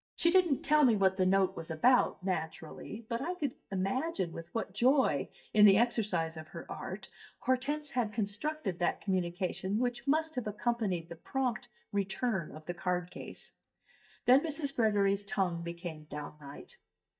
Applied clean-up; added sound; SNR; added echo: neural mask model DeepFilterNet 3.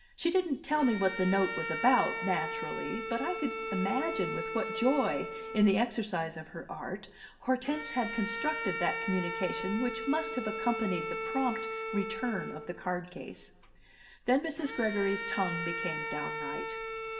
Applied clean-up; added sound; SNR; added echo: none; Bowed string instrument; 6 dB; reverberation time 1.8 s.